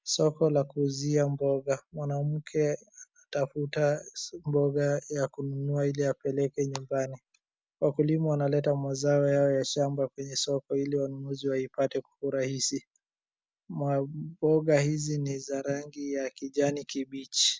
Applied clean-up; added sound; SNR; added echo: none; none; none; none.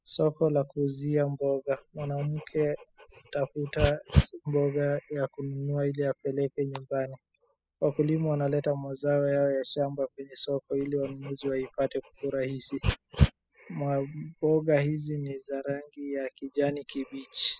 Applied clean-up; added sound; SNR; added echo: classical method spectral subtraction.